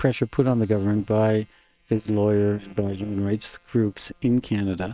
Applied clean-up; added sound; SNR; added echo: neural separator model SepFormer WHAM!.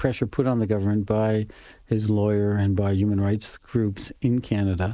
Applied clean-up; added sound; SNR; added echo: neural mask model Resemble Enhance denoiser.